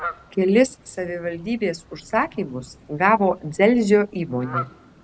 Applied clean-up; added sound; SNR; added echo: none; Fowl; 16 dB; none.